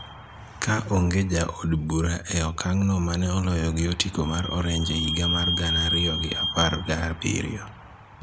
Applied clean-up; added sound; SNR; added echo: none; Squeak / Vehicle; 8 dB; none.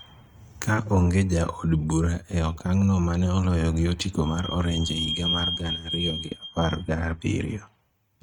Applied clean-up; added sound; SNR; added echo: neural mask model RNNoise.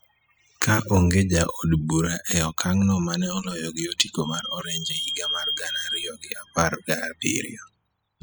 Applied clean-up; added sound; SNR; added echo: classical method spectral subtraction.